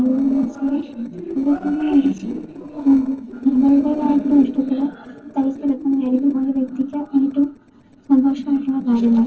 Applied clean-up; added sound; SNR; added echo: neural separator model SepFormer DNS4.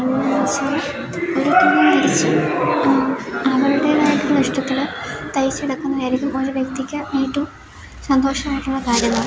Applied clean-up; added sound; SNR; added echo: none; none; none; none.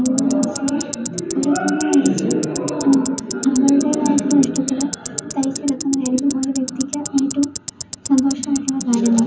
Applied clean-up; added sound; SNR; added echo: none; Tick-tock; 11 dB; reverberation time 0.4 s.